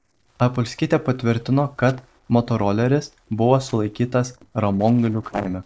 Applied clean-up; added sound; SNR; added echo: neural separator model SepFormer DNS4.